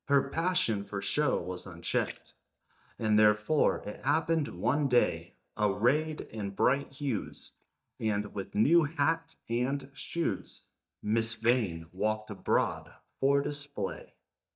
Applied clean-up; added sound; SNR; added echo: neural mask model DeepFilterNet 3.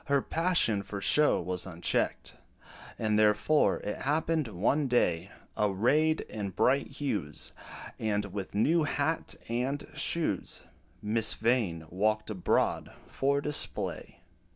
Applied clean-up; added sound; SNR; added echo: none; none; none; none.